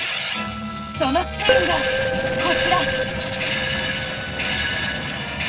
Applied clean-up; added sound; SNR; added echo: neural separator model SepFormer DNS4.